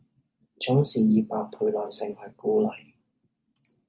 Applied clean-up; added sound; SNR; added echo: none; none; none; none.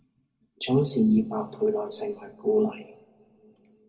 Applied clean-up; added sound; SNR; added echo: none; none; none; reverberation time 1.2 s.